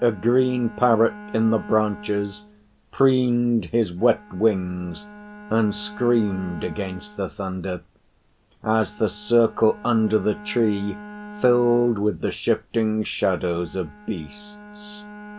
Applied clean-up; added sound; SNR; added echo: none; Bowed string instrument; 18 dB; none.